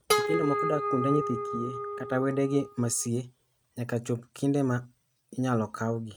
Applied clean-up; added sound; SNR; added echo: neural mask model RNNoise.